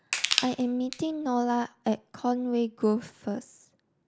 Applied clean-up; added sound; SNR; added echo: none; Crushing; 3 dB; none.